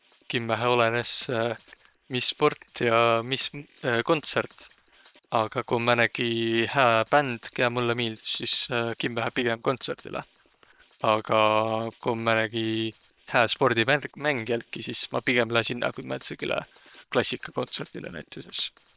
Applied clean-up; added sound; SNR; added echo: neural separator model SepFormer WHAM!.